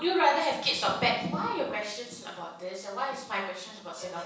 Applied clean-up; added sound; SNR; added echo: none; none; none; reverberation time 0.7 s.